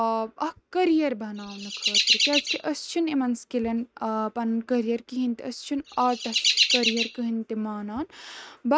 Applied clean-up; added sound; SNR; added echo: neural mask model RNNoise.